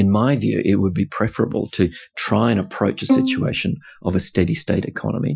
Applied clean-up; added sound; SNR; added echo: classical method Wiener filter.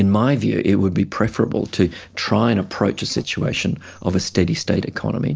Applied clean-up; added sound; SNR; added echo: neural separator model SepFormer DNS4.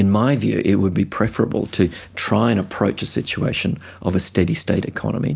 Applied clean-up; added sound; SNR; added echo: none; none; none; none.